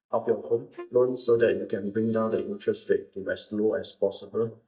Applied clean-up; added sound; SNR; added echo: neural mask model DeepFilterNet 3.